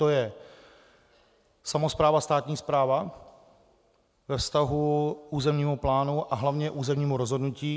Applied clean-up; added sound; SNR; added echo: none; none; none; none.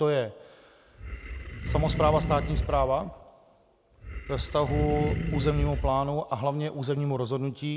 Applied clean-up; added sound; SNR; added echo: none; Animal; 3 dB; none.